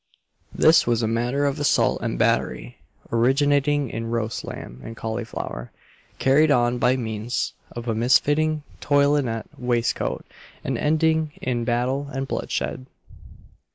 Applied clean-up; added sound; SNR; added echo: none; none; none; none.